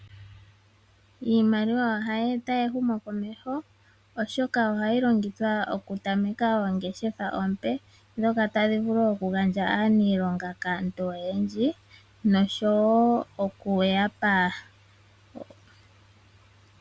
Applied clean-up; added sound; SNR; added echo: none; none; none; none.